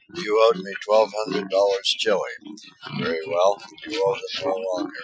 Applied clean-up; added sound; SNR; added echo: classical method Wiener filter.